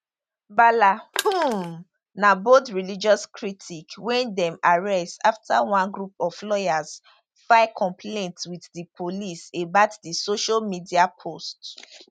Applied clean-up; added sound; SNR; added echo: neural mask model RNNoise.